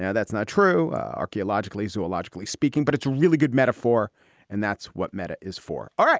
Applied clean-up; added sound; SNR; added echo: none; none; none; none.